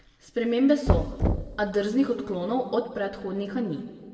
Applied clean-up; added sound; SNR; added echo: none; Knock; 3 dB; reverberation time 1.7 s.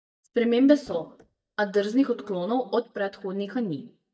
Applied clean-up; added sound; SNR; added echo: neural mask model DeepFilterNet 3.